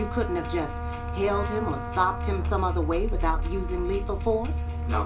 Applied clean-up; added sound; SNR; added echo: none; Trumpet; 13 dB; reverberation time 0.2 s.